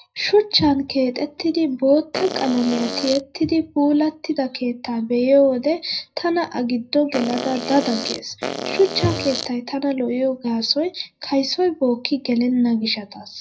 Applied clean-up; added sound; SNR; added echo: none; Fart; 7 dB; reverberation time 0.4 s.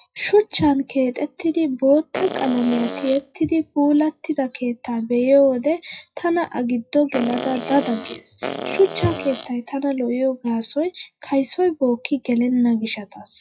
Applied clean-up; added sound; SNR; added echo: classical method WPE with log-MMSE.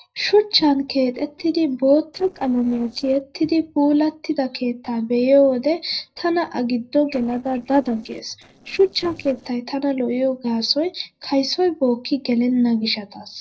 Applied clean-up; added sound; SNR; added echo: neural separator model SepFormer DNS4.